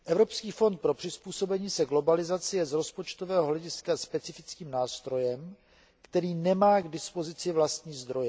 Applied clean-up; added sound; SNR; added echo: none; none; none; none.